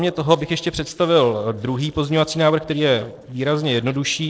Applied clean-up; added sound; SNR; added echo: neural separator model SepFormer DNS4.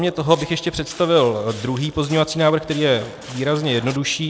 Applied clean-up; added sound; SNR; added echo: none; Walk, footsteps; 20 dB; none.